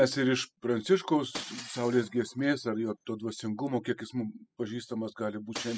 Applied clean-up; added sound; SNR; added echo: classical method spectral subtraction.